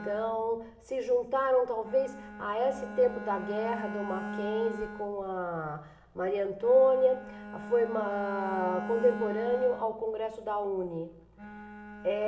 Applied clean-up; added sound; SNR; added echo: none; Bowed string instrument; 11 dB; reverberation time 1.3 s.